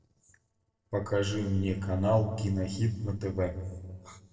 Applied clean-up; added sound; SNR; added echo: neural separator model SepFormer DNS4.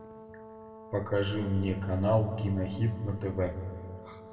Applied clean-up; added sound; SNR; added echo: none; Brass instrument; 17 dB; reverberation time 1.8 s.